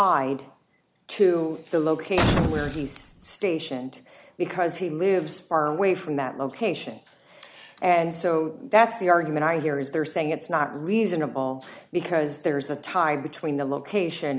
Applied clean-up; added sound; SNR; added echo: none; Boom; 0 dB; none.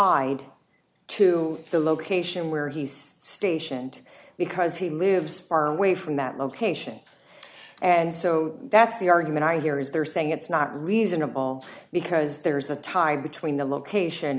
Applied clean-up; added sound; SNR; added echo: none; none; none; none.